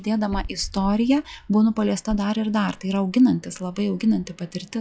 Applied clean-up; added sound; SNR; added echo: classical method log-MMSE.